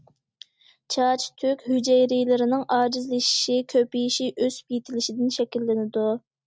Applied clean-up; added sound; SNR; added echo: none; none; none; none.